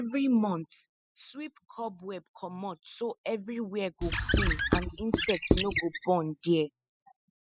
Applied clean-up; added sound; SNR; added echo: classical method spectral subtraction.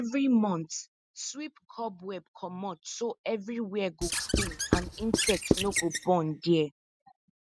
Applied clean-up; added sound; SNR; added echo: neural mask model RNNoise.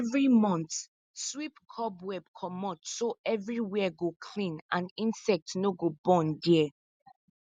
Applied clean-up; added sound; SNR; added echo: none; none; none; none.